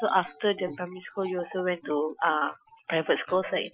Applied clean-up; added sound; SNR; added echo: classical method Wiener filter.